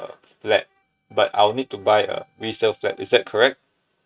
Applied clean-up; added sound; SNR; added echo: neural mask model RNNoise.